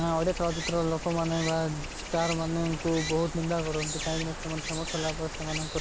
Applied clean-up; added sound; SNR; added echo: none; Stream; 6 dB; none.